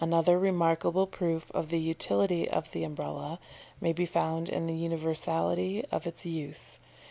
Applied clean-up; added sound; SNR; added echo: none; none; none; none.